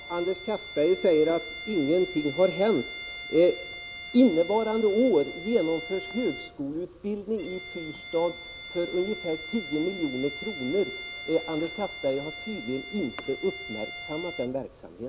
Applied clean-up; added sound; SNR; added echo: none; Bowed string instrument; 11 dB; none.